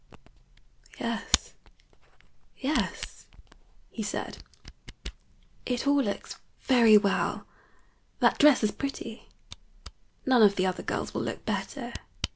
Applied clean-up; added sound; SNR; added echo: none; Camera; 13 dB; none.